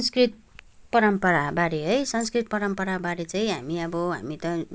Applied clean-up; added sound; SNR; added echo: none; none; none; none.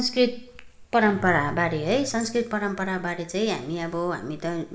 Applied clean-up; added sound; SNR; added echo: none; Guitar; 19 dB; reverberation time 0.6 s.